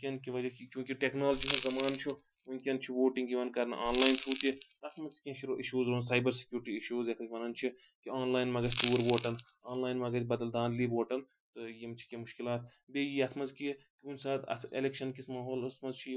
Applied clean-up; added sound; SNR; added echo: classical method Wiener filter.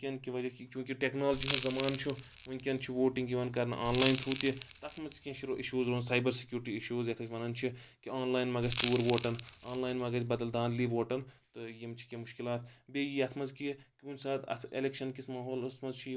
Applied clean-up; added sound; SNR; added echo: none; Crackle; -2 dB; none.